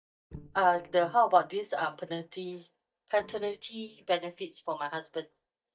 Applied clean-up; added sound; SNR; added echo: neural mask model DeepFilterNet 3.